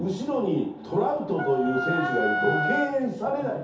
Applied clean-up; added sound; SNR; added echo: none; Wind instrument, woodwind instrument; 2 dB; reverberation time 0.5 s.